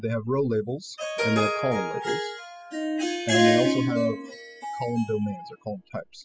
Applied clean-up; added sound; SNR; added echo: classical method spectral subtraction.